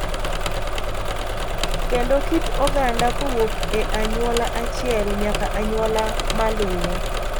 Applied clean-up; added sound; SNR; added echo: none; Engine / Mechanisms; -3 dB; none.